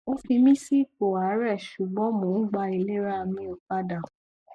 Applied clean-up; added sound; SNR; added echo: neural mask model Resemble Enhance denoiser.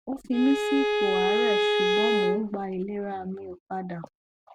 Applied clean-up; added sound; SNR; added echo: none; Bowed string instrument; -4 dB; none.